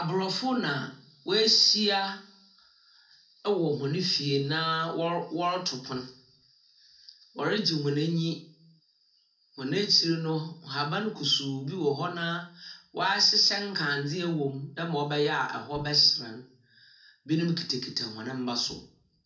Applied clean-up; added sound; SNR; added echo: none; Bowed string instrument; 19 dB; reverberation time 0.4 s.